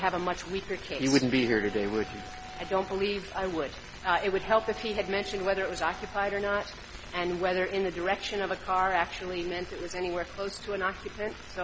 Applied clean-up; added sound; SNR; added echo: none; Wind instrument, woodwind instrument; 18 dB; none.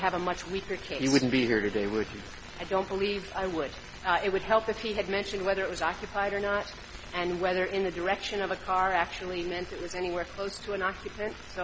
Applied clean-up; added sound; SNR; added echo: none; none; none; none.